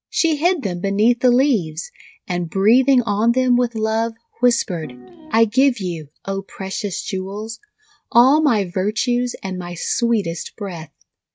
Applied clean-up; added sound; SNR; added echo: neural mask model RNNoise.